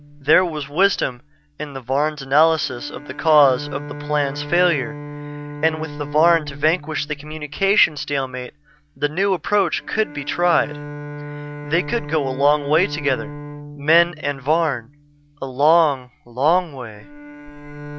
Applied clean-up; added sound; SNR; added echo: none; Bowed string instrument; 13 dB; none.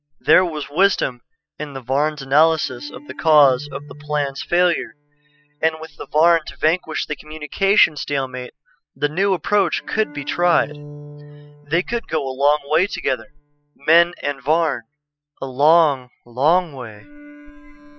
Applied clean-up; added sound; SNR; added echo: classical method spectral subtraction.